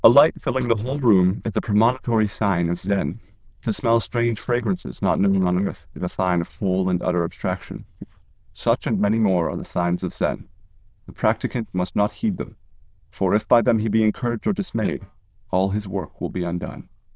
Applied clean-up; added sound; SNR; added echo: neural diffusion model UNIVERSE++.